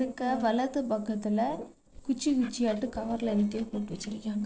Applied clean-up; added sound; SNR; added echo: neural separator model SepFormer DNS4.